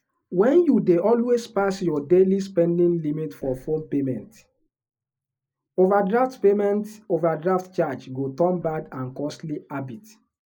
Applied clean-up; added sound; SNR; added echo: neural mask model Resemble Enhance denoiser.